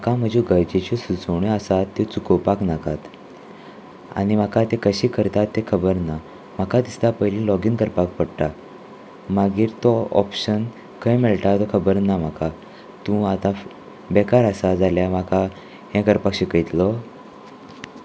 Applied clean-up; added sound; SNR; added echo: none; none; none; none.